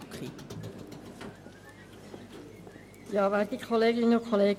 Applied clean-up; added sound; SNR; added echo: none; Squeak; 19 dB; none.